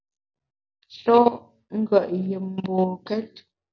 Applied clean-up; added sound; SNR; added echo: none; none; none; none.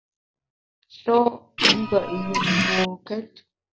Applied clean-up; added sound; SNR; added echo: none; Printer; -4 dB; none.